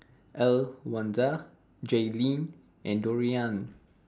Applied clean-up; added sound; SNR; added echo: none; none; none; none.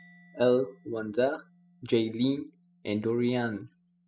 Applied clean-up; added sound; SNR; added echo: classical method spectral subtraction.